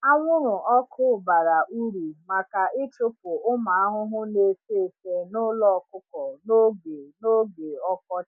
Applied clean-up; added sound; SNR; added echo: none; none; none; none.